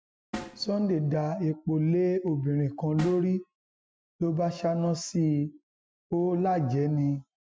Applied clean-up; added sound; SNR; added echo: classical method Wiener filter.